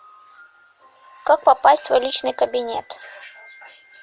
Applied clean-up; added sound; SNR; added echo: none; none; none; none.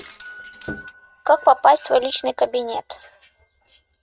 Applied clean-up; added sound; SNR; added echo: neural mask model RNNoise.